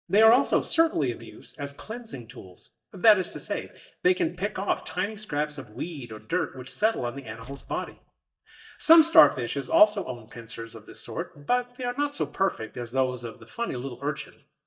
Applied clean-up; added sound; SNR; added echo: neural mask model DeepFilterNet 3.